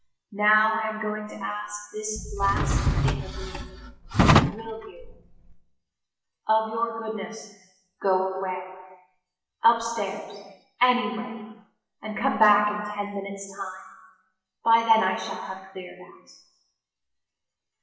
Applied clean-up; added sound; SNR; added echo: classical method WPE with log-MMSE.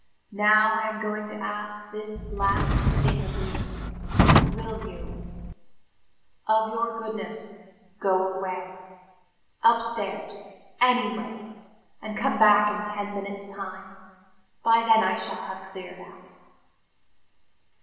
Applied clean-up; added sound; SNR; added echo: none; Drawer open or close; -4 dB; reverberation time 1.3 s.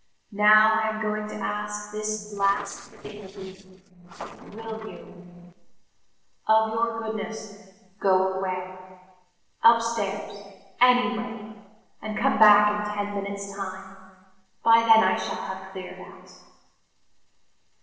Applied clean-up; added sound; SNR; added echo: neural separator model SepFormer DNS4.